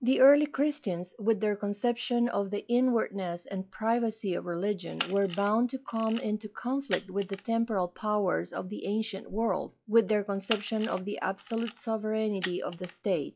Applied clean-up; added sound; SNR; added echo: classical method log-MMSE.